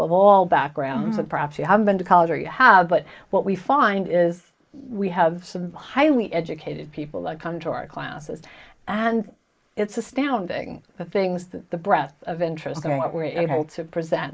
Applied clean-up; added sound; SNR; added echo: neural mask model Resemble Enhance denoiser.